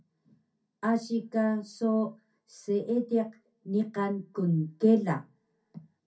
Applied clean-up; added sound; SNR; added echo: none; none; none; reverberation time 0.3 s.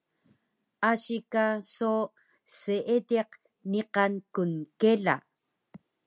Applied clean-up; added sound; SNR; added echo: none; none; none; none.